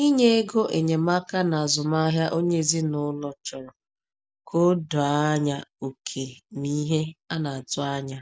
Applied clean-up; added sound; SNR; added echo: none; none; none; none.